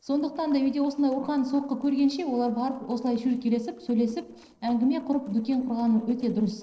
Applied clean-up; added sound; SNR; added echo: neural separator model SepFormer DNS4.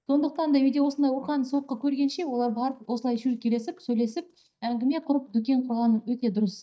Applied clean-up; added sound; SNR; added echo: neural mask model DeepFilterNet 3.